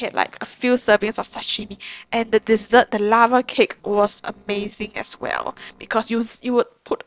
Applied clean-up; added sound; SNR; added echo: neural separator model SepFormer DNS4.